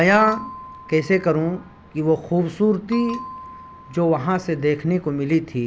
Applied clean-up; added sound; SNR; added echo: none; Bell; 18 dB; none.